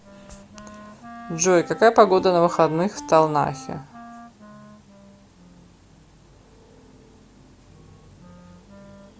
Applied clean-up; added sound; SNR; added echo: none; Wind instrument, woodwind instrument; 19 dB; none.